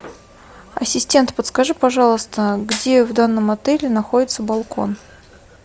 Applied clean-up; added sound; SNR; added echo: none; none; none; none.